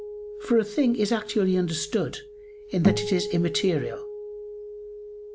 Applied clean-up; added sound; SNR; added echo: none; Acoustic guitar; 7 dB; none.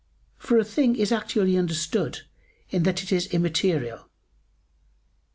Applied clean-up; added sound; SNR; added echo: none; none; none; none.